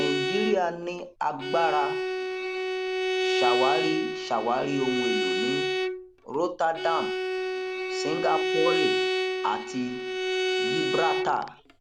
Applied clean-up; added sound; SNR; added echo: none; Bowed string instrument; -1 dB; none.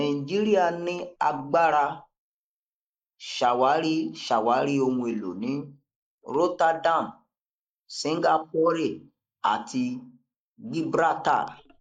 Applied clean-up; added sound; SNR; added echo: neural mask model Resemble Enhance denoiser.